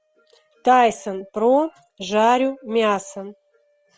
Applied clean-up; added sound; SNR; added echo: none; none; none; none.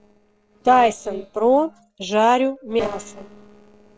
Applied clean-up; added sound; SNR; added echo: neural separator model SepFormer DNS4.